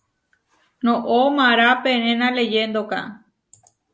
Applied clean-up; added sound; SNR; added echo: none; none; none; none.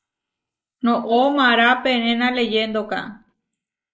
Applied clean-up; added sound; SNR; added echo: neural mask model Resemble Enhance denoiser.